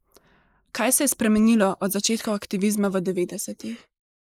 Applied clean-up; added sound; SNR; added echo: neural mask model Resemble Enhance denoiser.